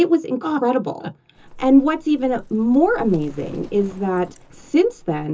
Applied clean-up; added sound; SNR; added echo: none; Livestock, farm animals, working animals; 18 dB; reverberation time 0.2 s.